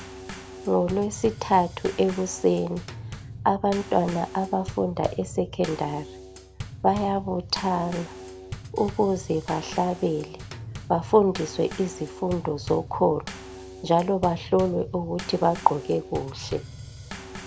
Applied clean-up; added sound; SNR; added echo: none; Bass drum / Snare drum / Drum kit; 13 dB; none.